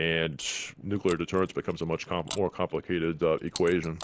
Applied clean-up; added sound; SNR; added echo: neural mask model Resemble Enhance denoiser.